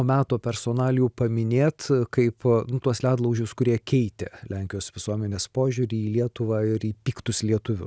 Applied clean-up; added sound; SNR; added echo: none; none; none; none.